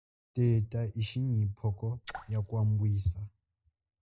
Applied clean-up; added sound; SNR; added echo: neural mask model DeepFilterNet 3.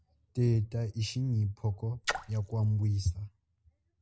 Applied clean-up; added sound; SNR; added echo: none; Splash, splatter; 8 dB; none.